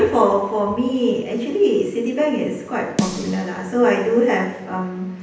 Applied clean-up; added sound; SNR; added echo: none; Snare drum; 10 dB; reverberation time 0.9 s.